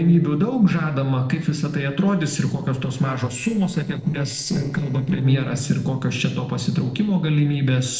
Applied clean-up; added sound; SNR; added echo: neural separator model SepFormer DNS4.